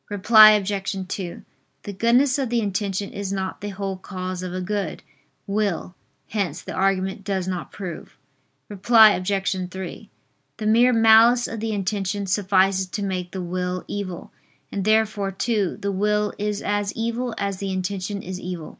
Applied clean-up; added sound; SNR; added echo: none; none; none; none.